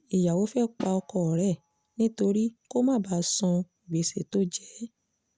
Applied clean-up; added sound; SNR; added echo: none; Snare drum; 20 dB; none.